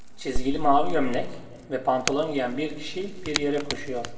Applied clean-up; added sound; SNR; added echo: none; Crack / Crackle; 14 dB; reverberation time 1.5 s.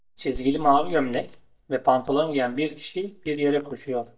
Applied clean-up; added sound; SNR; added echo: neural mask model DeepFilterNet 3.